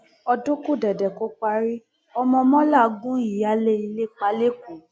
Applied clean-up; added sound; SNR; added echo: none; none; none; none.